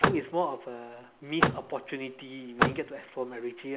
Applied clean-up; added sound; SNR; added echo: none; Vehicle; -3 dB; none.